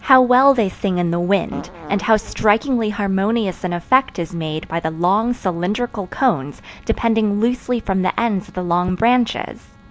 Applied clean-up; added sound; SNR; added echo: none; Fart; 16 dB; none.